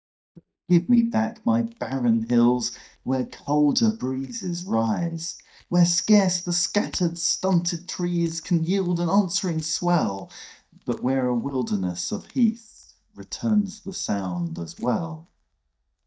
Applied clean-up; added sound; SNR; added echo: neural mask model DeepFilterNet 3.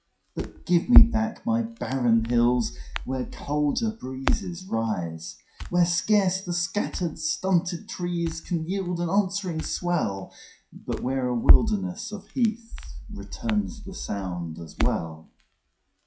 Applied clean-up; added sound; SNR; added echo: classical method WPE with log-MMSE.